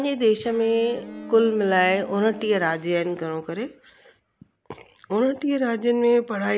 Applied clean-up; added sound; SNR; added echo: none; Electric guitar; 18 dB; none.